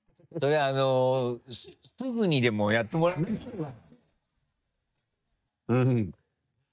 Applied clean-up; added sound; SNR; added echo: neural mask model DeepFilterNet 3.